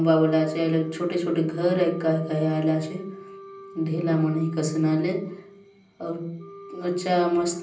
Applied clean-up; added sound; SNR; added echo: none; Wind instrument, woodwind instrument; 19 dB; reverberation time 0.6 s.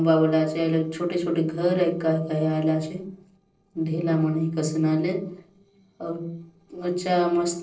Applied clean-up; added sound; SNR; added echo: neural separator model SepFormer DNS4.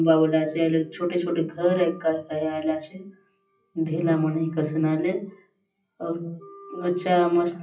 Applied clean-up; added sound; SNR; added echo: classical method WPE with log-MMSE.